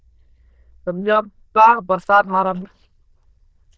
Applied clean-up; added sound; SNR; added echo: neural diffusion model UNIVERSE++.